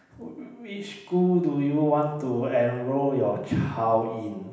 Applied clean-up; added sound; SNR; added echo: none; none; none; reverberation time 0.9 s.